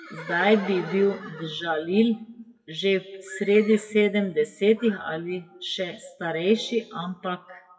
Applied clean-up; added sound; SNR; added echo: classical method WPE with log-MMSE.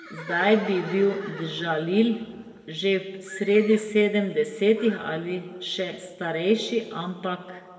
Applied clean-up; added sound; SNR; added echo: none; Livestock, farm animals, working animals; 18 dB; reverberation time 1.5 s.